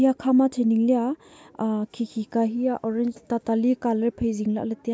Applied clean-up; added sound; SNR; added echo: none; none; none; none.